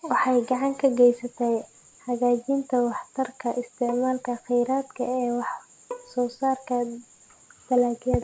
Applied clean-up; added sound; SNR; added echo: none; Bowed string instrument; 19 dB; none.